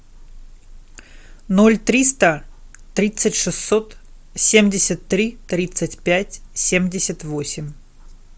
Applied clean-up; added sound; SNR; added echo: none; none; none; none.